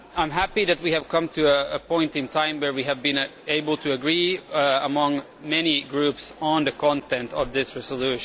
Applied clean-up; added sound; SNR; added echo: none; none; none; none.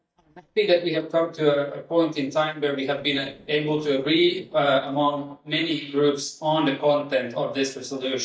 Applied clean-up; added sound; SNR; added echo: neural mask model DeepFilterNet 3.